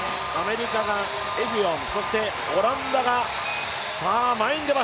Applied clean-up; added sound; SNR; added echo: none; Telephone; 12 dB; none.